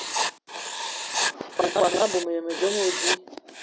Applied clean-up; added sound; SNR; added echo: none; Writing; 2 dB; none.